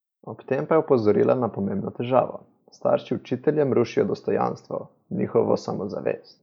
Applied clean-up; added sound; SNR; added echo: none; none; none; none.